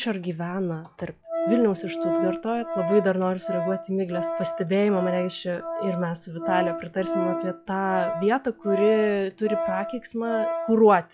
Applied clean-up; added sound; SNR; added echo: classical method log-MMSE.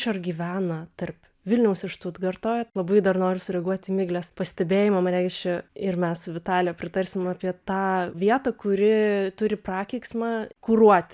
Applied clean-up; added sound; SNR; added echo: none; none; none; none.